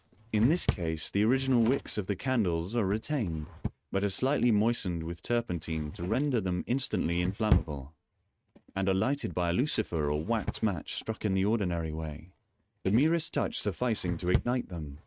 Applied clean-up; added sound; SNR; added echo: neural mask model RNNoise.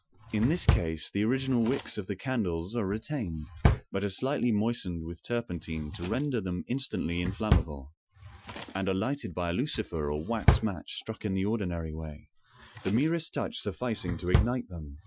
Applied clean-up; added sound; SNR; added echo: classical method Wiener filter.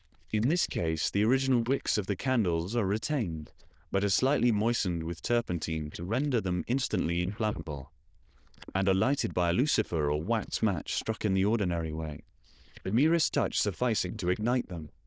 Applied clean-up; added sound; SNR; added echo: neural diffusion model UNIVERSE++.